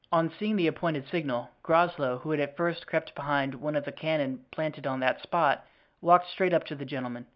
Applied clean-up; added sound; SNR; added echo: none; none; none; none.